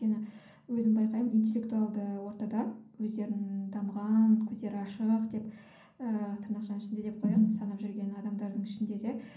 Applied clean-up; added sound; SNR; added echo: none; none; none; reverberation time 0.6 s.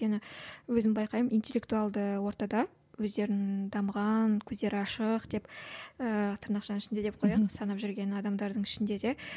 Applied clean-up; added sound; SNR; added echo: none; none; none; none.